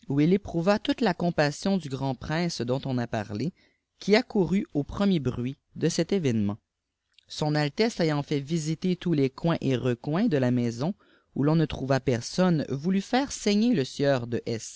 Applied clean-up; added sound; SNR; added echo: none; none; none; none.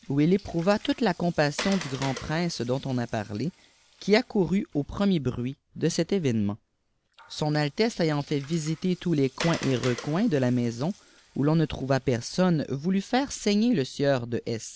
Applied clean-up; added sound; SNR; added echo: none; Water; 18 dB; none.